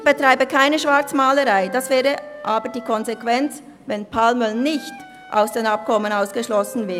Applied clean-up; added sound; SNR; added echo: none; Wind instrument, woodwind instrument; 18 dB; none.